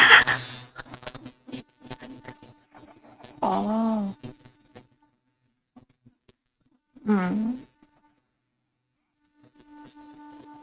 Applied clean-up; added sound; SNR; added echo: neural mask model RNNoise.